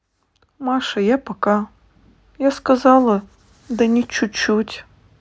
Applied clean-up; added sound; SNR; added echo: none; none; none; none.